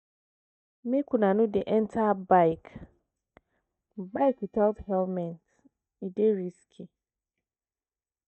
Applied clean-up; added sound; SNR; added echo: neural mask model DeepFilterNet 3.